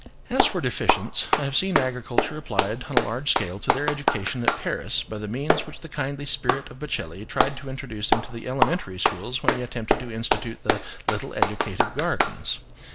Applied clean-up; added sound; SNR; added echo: none; Clapping; -2 dB; none.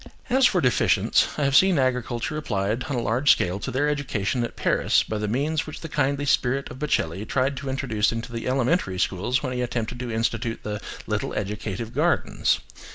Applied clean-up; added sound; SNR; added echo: none; none; none; none.